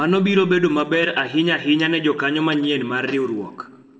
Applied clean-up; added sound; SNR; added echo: none; none; none; reverberation time 1.2 s.